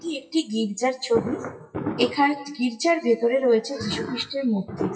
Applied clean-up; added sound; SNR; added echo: classical method WPE with log-MMSE.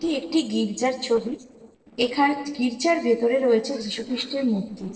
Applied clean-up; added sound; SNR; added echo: neural separator model SepFormer DNS4.